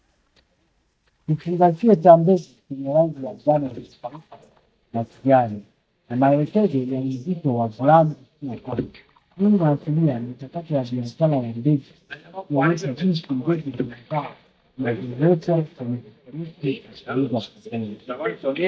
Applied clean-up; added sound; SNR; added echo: neural mask model DeepFilterNet 3.